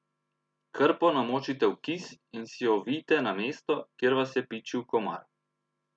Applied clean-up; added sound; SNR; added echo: none; none; none; none.